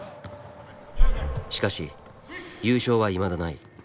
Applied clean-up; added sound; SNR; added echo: none; Breathing; -3 dB; none.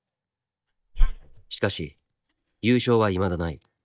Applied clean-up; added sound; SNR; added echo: neural mask model DeepFilterNet 3.